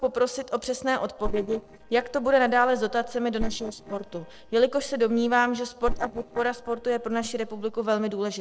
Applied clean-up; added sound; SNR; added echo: neural separator model SepFormer DNS4.